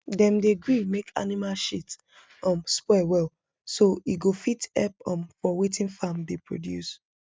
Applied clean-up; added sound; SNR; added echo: none; none; none; none.